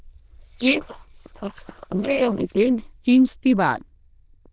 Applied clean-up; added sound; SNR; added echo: neural diffusion model UNIVERSE++.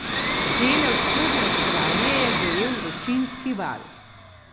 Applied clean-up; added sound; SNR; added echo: none; Domestic sounds, home sounds; -4 dB; none.